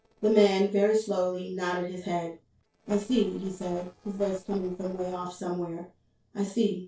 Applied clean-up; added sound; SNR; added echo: neural separator model SepFormer DNS4.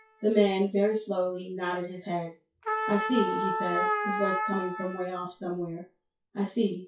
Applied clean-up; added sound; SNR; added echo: classical method WPE with log-MMSE.